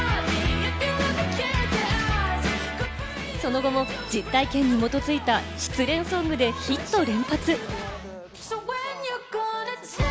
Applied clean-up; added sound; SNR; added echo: none; none; none; none.